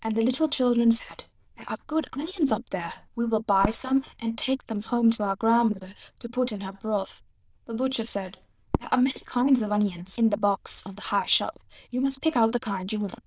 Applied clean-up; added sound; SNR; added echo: neural diffusion model UNIVERSE++.